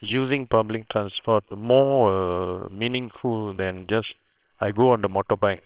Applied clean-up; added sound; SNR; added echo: neural separator model SepFormer WHAMR!.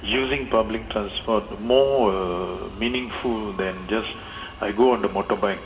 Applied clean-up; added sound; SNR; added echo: none; Subway, metro, underground; 16 dB; reverberation time 1.4 s.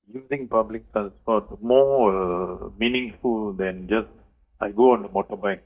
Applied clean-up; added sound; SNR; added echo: neural mask model DeepFilterNet 3.